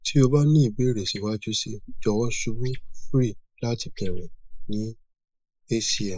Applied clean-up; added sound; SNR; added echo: neural mask model Resemble Enhance denoiser.